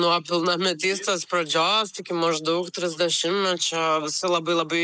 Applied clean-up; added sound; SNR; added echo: neural mask model Resemble Enhance denoiser.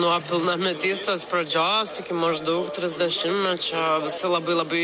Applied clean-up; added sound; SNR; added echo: none; none; none; none.